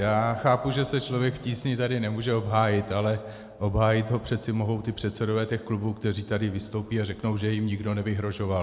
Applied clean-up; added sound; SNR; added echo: none; none; none; none.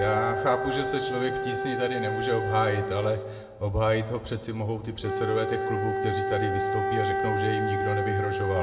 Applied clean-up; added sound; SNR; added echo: none; Wind instrument, woodwind instrument; 1 dB; reverberation time 0.7 s.